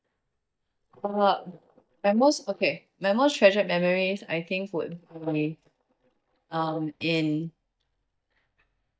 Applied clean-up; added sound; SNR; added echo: neural mask model DeepFilterNet 3.